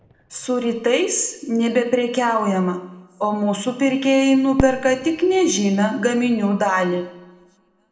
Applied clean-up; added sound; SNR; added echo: none; Fireworks; 17 dB; reverberation time 0.7 s.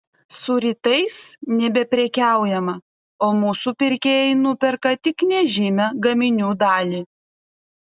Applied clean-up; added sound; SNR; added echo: none; none; none; none.